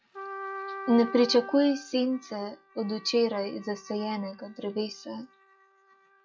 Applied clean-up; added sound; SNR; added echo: classical method log-MMSE.